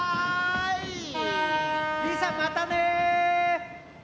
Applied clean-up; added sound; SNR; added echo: none; none; none; none.